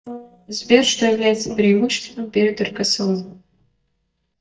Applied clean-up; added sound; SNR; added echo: neural mask model DeepFilterNet 3.